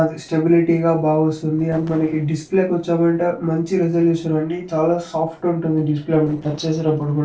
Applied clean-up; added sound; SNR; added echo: neural separator model SepFormer DNS4.